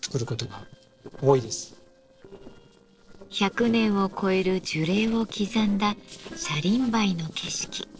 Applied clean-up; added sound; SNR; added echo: neural separator model SepFormer DNS4.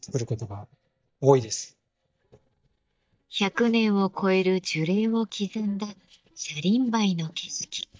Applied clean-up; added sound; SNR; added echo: neural mask model DeepFilterNet 3.